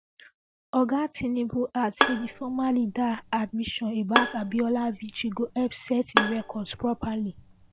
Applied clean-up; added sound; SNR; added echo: none; Bowed string instrument; 3 dB; none.